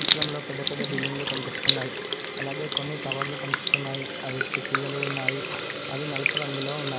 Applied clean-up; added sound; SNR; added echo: none; Sink (filling or washing) / Water tap, faucet; -5 dB; none.